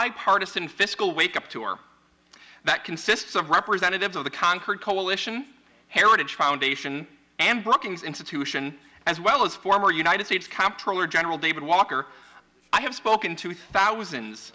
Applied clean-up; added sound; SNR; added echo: none; none; none; none.